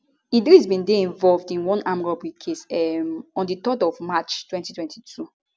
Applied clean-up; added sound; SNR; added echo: none; none; none; none.